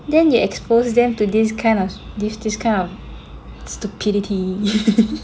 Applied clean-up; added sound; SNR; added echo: none; none; none; none.